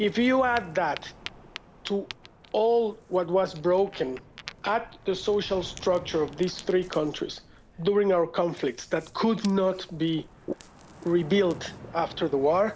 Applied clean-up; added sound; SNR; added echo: none; Ocean; 18 dB; none.